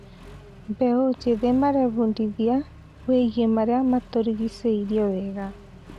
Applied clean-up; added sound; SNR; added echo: none; Accelerating, revving, vroom; 20 dB; none.